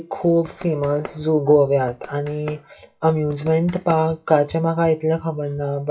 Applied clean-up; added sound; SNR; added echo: classical method WPE with log-MMSE.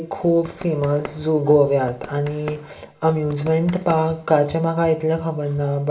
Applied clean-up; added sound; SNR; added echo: none; Run; 19 dB; reverberation time 0.4 s.